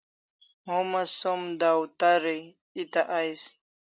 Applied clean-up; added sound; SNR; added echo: none; none; none; none.